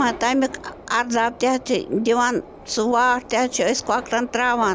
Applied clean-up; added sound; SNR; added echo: none; Subway, metro, underground; 19 dB; none.